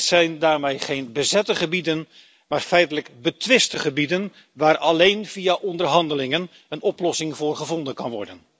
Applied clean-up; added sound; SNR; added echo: none; none; none; none.